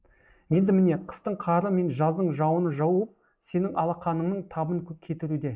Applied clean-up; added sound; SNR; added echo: neural mask model Resemble Enhance denoiser.